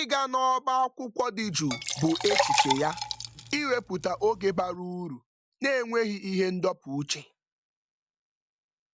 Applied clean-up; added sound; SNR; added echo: none; Liquid; 1 dB; none.